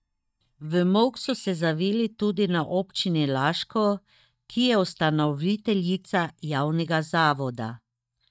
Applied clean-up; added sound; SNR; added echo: neural mask model DeepFilterNet 3.